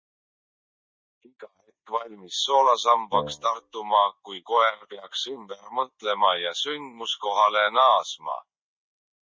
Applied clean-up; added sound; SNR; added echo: neural mask model DeepFilterNet 3.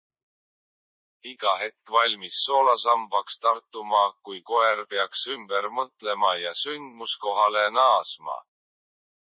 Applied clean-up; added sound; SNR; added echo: neural mask model Resemble Enhance denoiser.